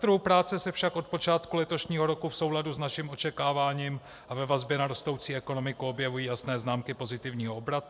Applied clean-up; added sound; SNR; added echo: none; none; none; none.